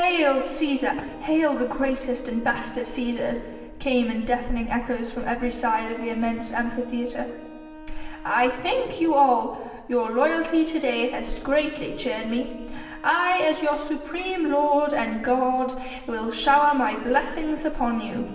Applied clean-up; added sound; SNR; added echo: none; Wind instrument, woodwind instrument; 19 dB; reverberation time 1.2 s.